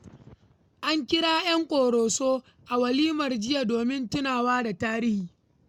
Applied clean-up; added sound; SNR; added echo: none; none; none; none.